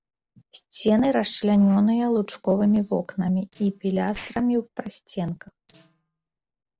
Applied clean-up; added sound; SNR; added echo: neural separator model SepFormer DNS4.